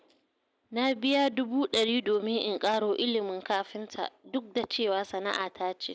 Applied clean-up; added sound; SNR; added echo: none; none; none; none.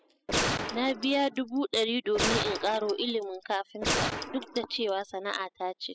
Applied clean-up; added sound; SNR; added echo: classical method spectral subtraction.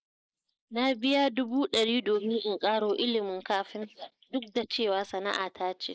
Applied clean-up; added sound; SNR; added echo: neural mask model Resemble Enhance denoiser.